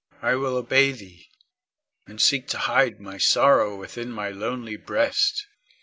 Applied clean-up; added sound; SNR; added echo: none; none; none; none.